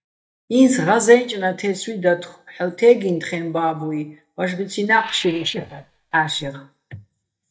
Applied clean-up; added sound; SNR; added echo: neural mask model DeepFilterNet 3.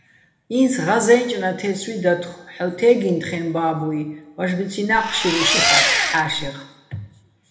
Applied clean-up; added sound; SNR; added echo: none; Engine; -2 dB; reverberation time 0.9 s.